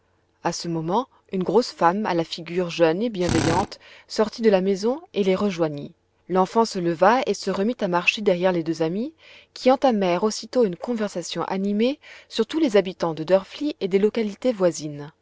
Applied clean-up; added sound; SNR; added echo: none; Drill; 4 dB; none.